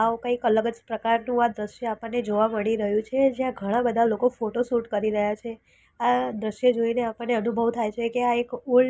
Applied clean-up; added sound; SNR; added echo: none; none; none; none.